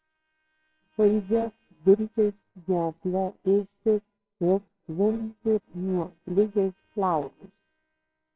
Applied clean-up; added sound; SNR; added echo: neural separator model SepFormer WHAMR!.